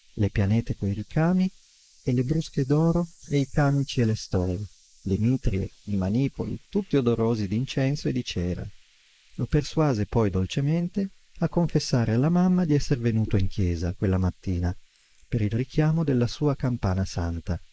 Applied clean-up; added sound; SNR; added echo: neural mask model Resemble Enhance denoiser.